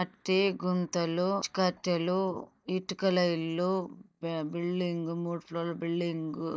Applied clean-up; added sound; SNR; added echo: neural mask model DeepFilterNet 3.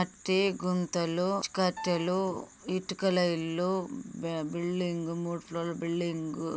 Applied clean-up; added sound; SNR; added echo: none; Piano; 16 dB; none.